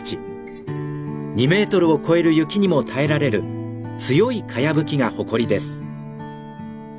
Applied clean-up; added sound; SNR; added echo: none; none; none; none.